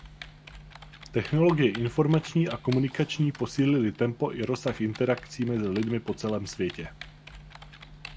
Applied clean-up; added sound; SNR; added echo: none; Typing; 18 dB; none.